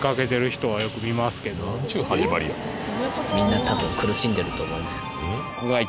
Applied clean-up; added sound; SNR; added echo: none; none; none; none.